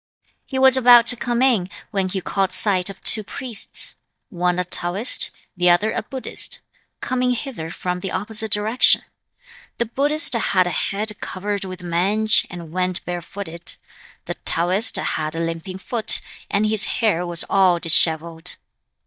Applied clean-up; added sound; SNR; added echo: neural mask model DeepFilterNet 3.